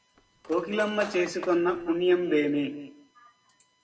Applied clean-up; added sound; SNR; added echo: none; Cutlery, silverware; 16 dB; none.